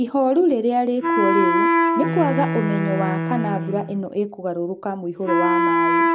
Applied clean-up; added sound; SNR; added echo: none; Wind instrument, woodwind instrument; -1 dB; none.